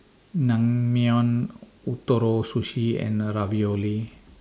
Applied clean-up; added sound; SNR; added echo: none; none; none; none.